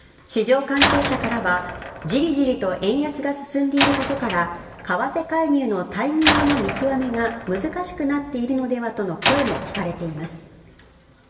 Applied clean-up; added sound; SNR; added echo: none; Slam; 5 dB; reverberation time 1.2 s.